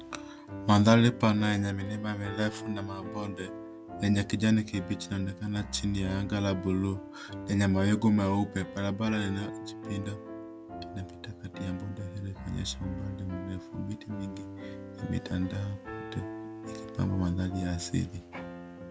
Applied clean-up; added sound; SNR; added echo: none; Piano; 11 dB; none.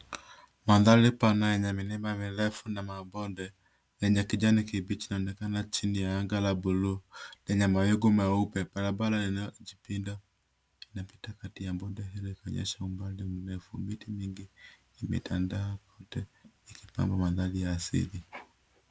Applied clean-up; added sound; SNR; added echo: none; none; none; none.